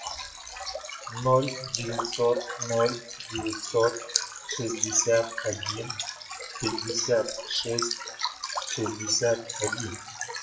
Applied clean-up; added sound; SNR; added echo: classical method WPE with log-MMSE.